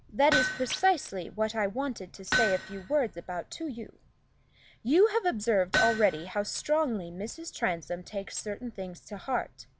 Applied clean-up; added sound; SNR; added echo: none; Hammer; 4 dB; none.